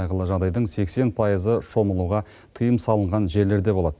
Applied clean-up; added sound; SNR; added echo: none; none; none; none.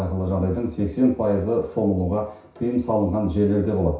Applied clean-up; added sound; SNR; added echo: none; none; none; reverberation time 0.6 s.